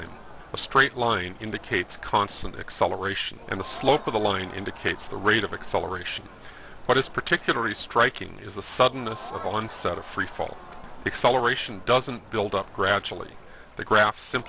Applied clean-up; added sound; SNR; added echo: none; Crowd; 19 dB; none.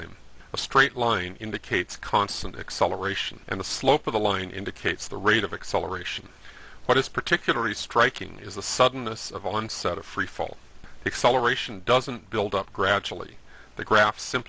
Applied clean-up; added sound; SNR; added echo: none; none; none; none.